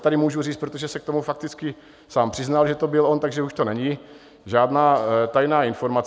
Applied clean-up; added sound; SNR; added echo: none; none; none; none.